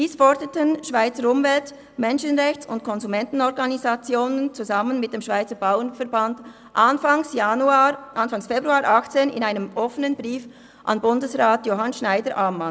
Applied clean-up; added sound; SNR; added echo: none; none; none; none.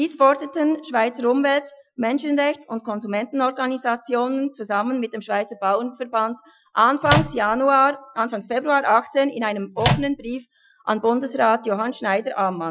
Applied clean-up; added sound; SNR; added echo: classical method Wiener filter.